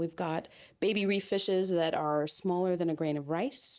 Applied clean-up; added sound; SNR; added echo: neural mask model Resemble Enhance denoiser.